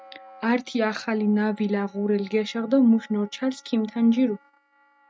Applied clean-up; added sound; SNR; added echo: neural mask model RNNoise.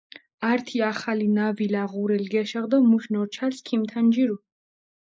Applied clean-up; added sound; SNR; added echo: neural mask model Resemble Enhance denoiser.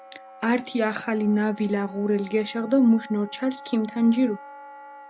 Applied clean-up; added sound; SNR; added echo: none; Wind instrument, woodwind instrument; 19 dB; none.